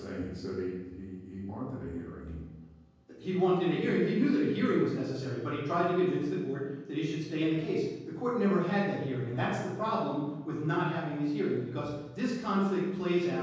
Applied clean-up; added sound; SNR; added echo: none; none; none; reverberation time 1.3 s.